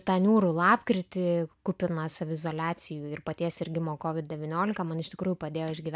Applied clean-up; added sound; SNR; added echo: none; none; none; none.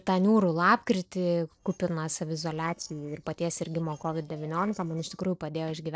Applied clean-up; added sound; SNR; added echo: neural separator model SepFormer DNS4.